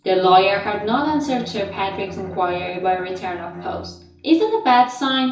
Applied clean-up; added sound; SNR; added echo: none; Bowed string instrument; 17 dB; reverberation time 0.7 s.